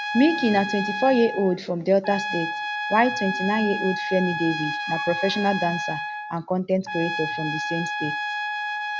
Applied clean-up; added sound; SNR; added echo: none; Trumpet; 5 dB; none.